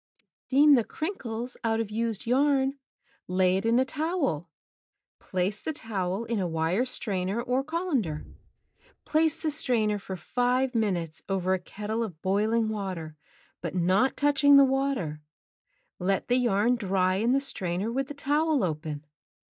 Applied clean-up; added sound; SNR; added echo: neural mask model DeepFilterNet 3.